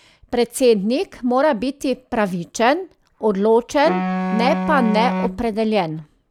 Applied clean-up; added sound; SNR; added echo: none; Wind instrument, woodwind instrument; 5 dB; none.